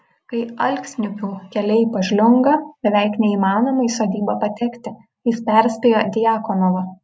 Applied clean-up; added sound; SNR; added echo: none; none; none; none.